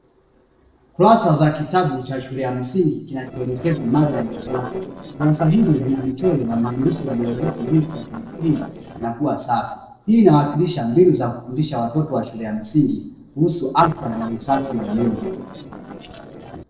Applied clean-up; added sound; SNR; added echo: neural separator model SepFormer DNS4.